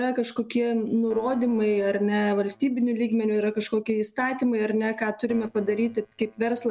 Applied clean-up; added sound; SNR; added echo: neural separator model SepFormer DNS4.